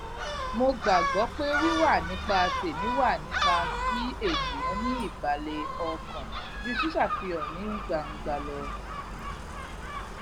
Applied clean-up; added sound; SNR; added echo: none; Gull, seagull; 1 dB; none.